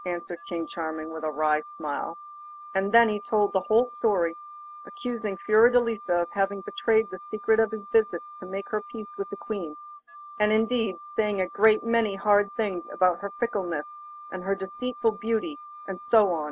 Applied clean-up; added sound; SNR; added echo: none; Wind instrument, woodwind instrument; 16 dB; none.